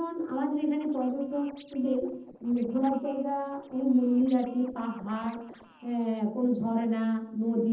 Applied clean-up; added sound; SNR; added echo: neural separator model SepFormer DNS4.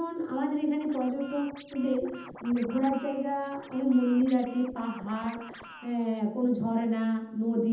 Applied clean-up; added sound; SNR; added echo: none; Scratching (performance technique); 19 dB; reverberation time 0.8 s.